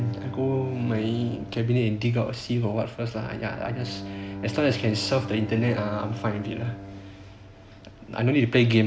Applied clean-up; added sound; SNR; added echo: none; Bowed string instrument; 13 dB; none.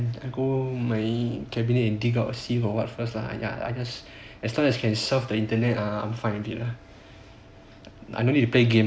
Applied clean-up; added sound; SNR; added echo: none; none; none; none.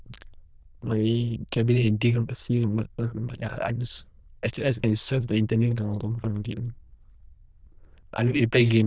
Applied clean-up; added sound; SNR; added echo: neural diffusion model UNIVERSE++.